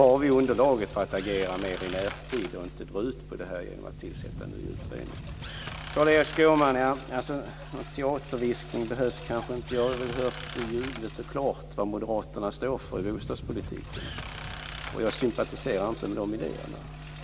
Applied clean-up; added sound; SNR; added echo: none; Engine + Drill; 13 dB; none.